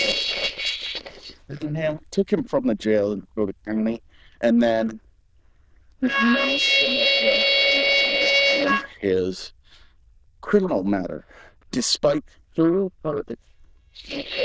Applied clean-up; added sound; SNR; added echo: neural diffusion model UNIVERSE++.